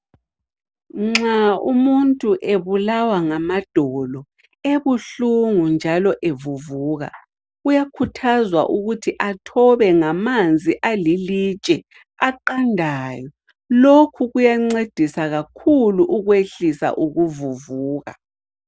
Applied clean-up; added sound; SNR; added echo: none; none; none; none.